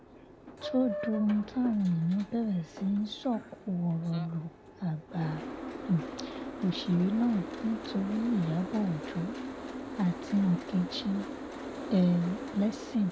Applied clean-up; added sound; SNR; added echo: none; Boat, Water vehicle; 10 dB; none.